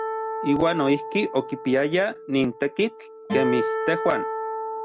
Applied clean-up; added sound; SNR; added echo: none; Acoustic guitar; 5 dB; none.